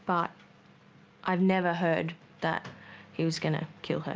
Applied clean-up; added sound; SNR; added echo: none; none; none; none.